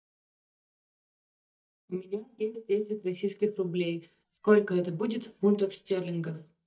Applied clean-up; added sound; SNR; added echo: neural mask model DeepFilterNet 3.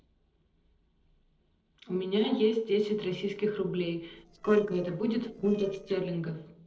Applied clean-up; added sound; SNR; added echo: neural separator model SepFormer DNS4.